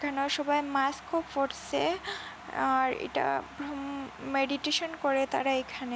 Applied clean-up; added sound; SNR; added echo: none; none; none; none.